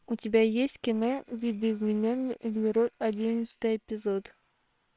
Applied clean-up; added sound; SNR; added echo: neural separator model SepFormer WHAM!.